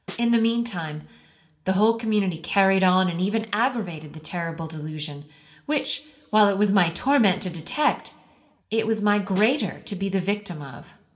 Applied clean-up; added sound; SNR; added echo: none; Snare drum; 14 dB; reverberation time 1.2 s.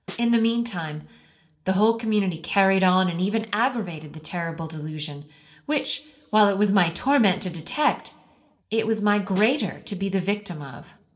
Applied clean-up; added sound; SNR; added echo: neural separator model SepFormer DNS4.